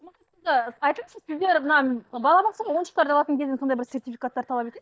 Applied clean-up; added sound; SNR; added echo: neural mask model DeepFilterNet 3.